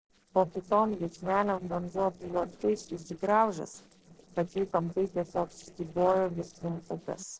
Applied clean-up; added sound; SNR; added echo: neural separator model SepFormer DNS4.